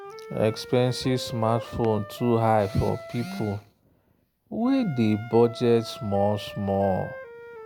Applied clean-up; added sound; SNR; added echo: none; Wind instrument, woodwind instrument; 16 dB; none.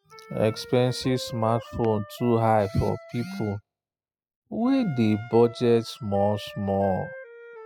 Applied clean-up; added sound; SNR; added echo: classical method spectral subtraction.